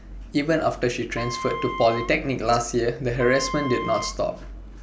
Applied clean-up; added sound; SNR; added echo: none; Wind instrument, woodwind instrument; 11 dB; none.